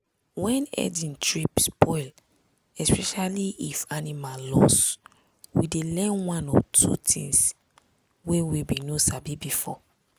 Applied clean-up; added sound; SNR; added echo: none; none; none; none.